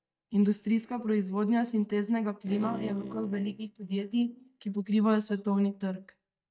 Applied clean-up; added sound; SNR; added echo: neural mask model DeepFilterNet 3.